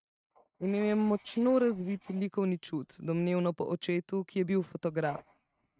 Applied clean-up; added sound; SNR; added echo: neural mask model RNNoise.